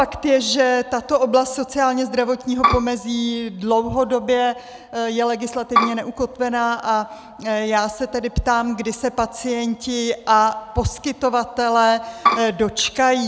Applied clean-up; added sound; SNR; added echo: none; Bowed string instrument; -1 dB; none.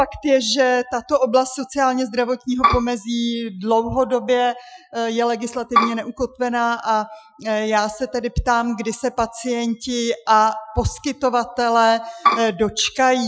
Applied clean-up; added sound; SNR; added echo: classical method Wiener filter.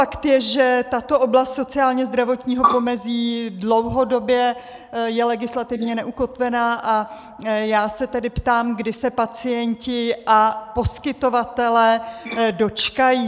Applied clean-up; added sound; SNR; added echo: neural mask model Resemble Enhance denoiser.